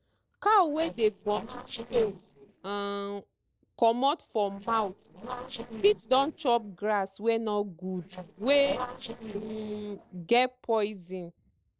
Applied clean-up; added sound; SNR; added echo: neural separator model SepFormer DNS4.